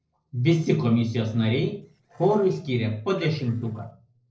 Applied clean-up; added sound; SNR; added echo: neural separator model SepFormer DNS4.